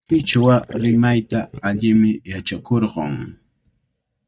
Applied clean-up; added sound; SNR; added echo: neural mask model DeepFilterNet 3.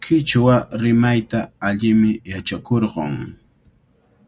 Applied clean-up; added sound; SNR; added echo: none; none; none; none.